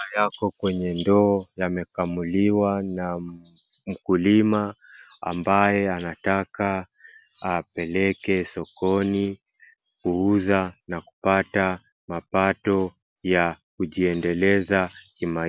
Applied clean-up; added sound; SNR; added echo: none; none; none; none.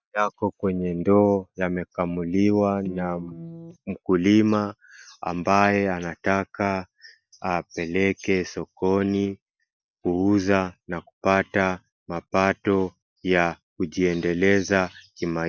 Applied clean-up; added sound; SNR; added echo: neural mask model DeepFilterNet 3.